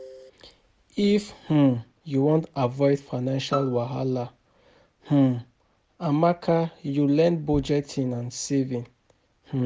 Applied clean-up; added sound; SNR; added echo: none; Bowed string instrument; 13 dB; none.